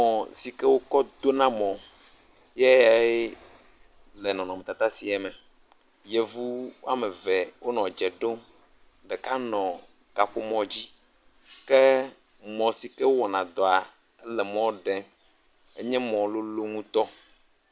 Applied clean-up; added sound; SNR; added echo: none; none; none; none.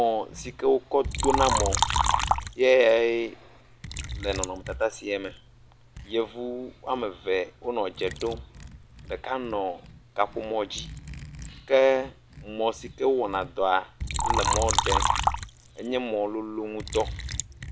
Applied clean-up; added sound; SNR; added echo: none; Liquid; 4 dB; none.